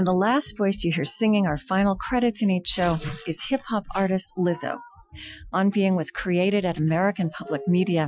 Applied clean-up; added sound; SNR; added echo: classical method Wiener filter.